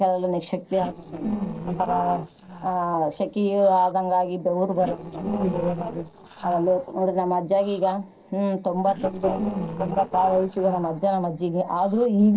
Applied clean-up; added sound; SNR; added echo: neural separator model SepFormer DNS4.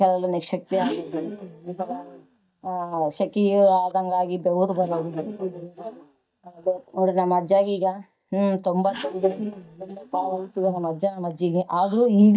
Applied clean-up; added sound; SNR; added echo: neural mask model DeepFilterNet 3.